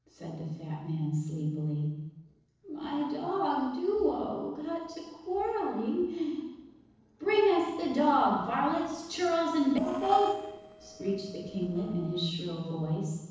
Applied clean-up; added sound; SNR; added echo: neural separator model SepFormer DNS4.